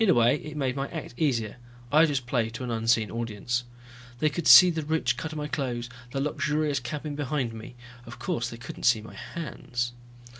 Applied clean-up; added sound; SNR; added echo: none; none; none; none.